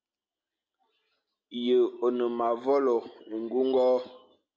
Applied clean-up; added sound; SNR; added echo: none; none; none; none.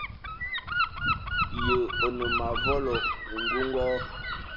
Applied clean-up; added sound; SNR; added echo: none; Gull, seagull / Wind; -2 dB; none.